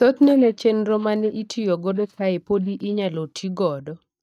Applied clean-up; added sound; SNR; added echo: neural mask model DeepFilterNet 3.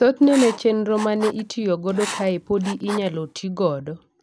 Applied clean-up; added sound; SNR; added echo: none; Writing; 13 dB; none.